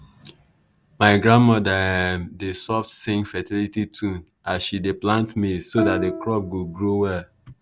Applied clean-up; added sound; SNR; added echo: none; Plucked string instrument; 8 dB; none.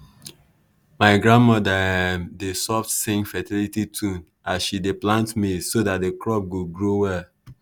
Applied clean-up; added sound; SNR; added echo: none; none; none; none.